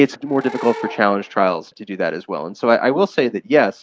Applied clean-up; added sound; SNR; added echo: none; Animal / Brass instrument; 16 dB; none.